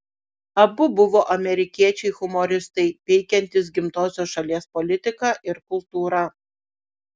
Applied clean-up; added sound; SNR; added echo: none; none; none; none.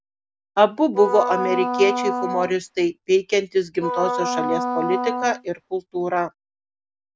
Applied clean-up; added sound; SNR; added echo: none; Wind instrument, woodwind instrument; 4 dB; none.